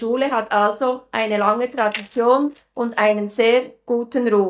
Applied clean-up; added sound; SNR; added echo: neural mask model DeepFilterNet 3.